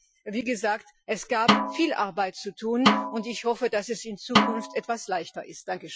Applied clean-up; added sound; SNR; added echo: classical method Wiener filter.